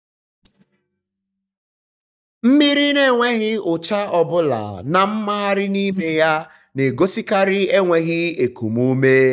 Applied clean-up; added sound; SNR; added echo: neural mask model DeepFilterNet 3.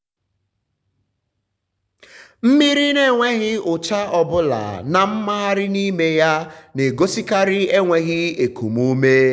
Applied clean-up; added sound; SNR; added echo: none; none; none; none.